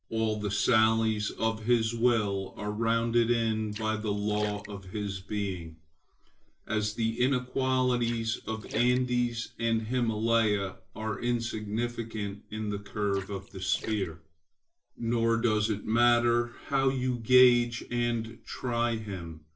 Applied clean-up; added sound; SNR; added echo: neural separator model SepFormer DNS4.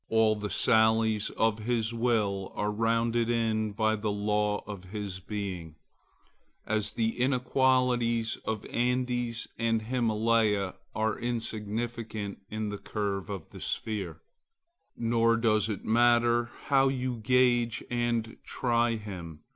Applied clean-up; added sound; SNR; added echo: none; none; none; none.